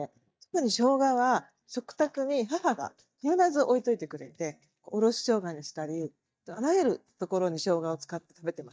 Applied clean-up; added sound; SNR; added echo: neural mask model DeepFilterNet 3.